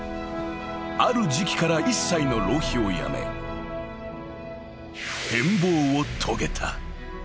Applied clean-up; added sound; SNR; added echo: none; none; none; none.